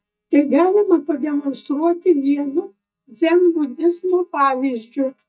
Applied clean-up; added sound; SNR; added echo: neural mask model DeepFilterNet 3.